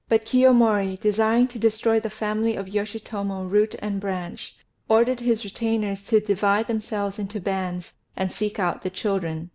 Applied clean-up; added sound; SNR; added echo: none; none; none; none.